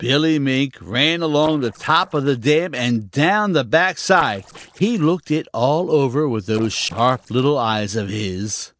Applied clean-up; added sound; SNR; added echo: neural separator model SepFormer DNS4.